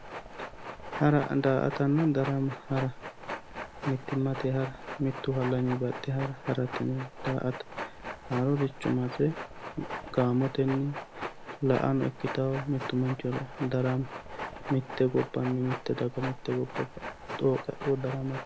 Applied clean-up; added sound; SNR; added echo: none; Train; 10 dB; none.